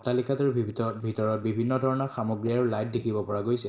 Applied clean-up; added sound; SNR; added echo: neural separator model SepFormer DNS4.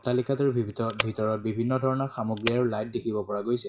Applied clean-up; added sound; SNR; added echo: classical method WPE with log-MMSE.